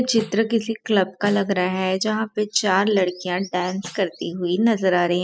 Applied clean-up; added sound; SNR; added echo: classical method spectral subtraction.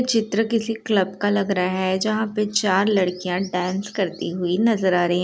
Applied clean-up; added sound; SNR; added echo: none; none; none; none.